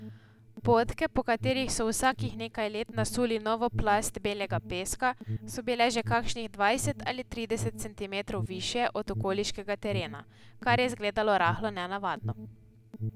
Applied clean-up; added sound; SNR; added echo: none; Alarm; 9 dB; none.